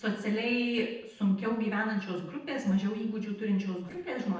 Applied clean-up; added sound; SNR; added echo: neural separator model SepFormer DNS4.